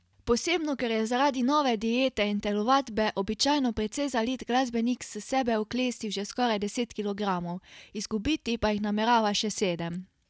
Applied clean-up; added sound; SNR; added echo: none; none; none; none.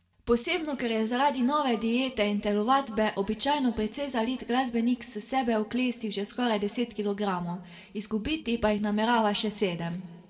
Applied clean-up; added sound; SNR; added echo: none; none; none; reverberation time 1.1 s.